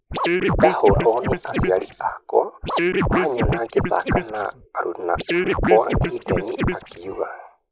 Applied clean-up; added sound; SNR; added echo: neural mask model Resemble Enhance denoiser.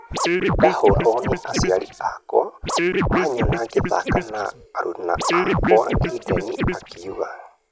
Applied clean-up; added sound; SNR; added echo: none; Scratching (performance technique); 0 dB; none.